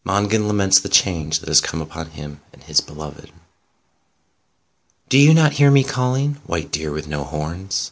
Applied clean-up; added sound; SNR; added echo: none; none; none; none.